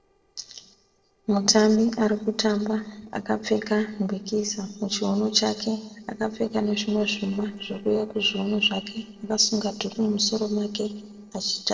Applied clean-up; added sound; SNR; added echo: neural separator model SepFormer DNS4.